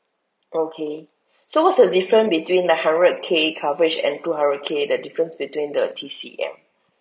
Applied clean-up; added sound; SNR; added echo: none; none; none; none.